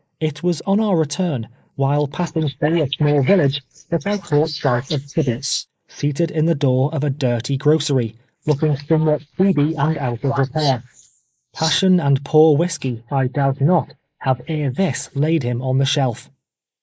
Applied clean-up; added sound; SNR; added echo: neural mask model Resemble Enhance denoiser.